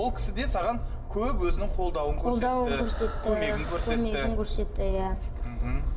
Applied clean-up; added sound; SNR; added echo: none; Breathing; 15 dB; reverberation time 0.6 s.